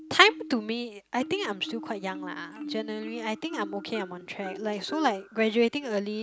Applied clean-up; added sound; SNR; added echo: none; Marimba, xylophone; 13 dB; none.